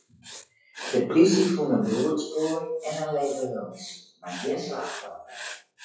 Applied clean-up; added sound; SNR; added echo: classical method WPE with log-MMSE.